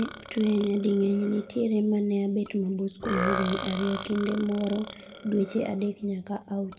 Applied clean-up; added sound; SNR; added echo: none; Burping, eructation; 11 dB; reverberation time 0.9 s.